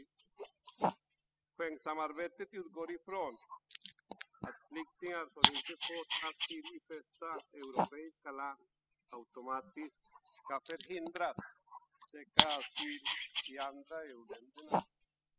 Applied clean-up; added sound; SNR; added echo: classical method spectral subtraction.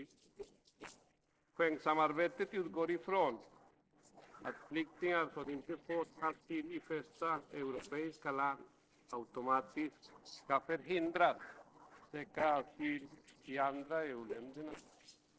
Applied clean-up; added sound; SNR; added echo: neural separator model SepFormer DNS4.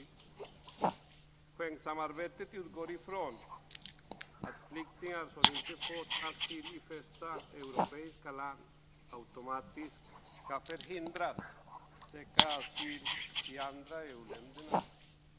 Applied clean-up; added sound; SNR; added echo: none; Dog; -5 dB; none.